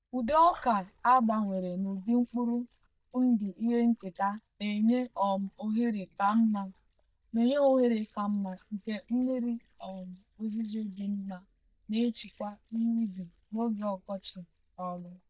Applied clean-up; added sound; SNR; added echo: neural mask model DeepFilterNet 3.